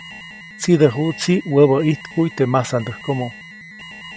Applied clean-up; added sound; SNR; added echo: none; Alarm; 18 dB; none.